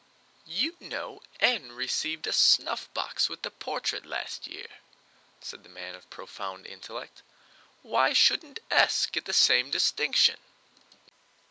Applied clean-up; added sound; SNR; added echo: none; none; none; none.